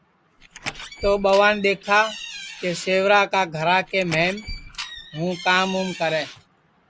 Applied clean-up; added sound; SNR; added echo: none; Door; 13 dB; none.